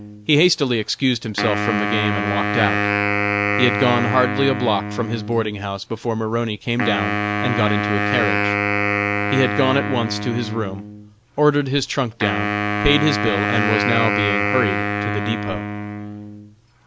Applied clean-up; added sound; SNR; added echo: none; Wind instrument, woodwind instrument; 1 dB; none.